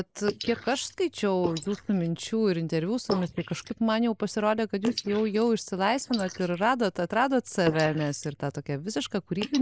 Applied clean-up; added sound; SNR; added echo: neural mask model Resemble Enhance denoiser.